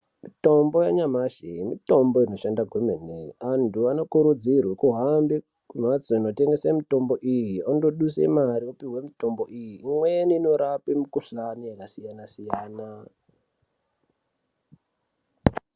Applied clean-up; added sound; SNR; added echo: none; none; none; none.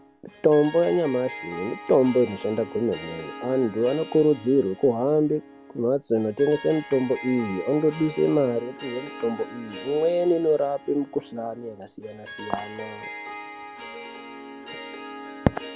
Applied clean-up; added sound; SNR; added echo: none; Harp; 15 dB; none.